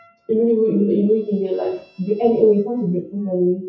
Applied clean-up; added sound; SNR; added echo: classical method WPE with log-MMSE.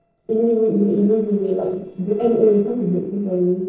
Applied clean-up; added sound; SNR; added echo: neural separator model SepFormer DNS4.